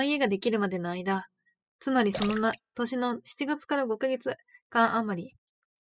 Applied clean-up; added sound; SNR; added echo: classical method spectral subtraction.